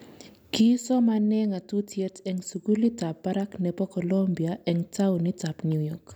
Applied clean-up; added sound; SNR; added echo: none; none; none; none.